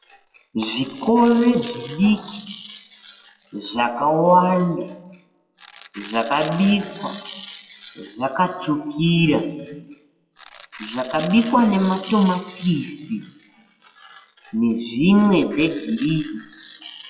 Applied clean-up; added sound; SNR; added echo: classical method WPE with log-MMSE.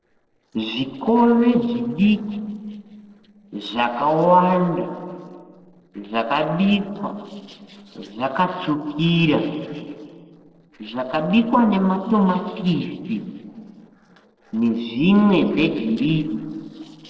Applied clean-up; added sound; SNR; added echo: neural separator model SepFormer DNS4.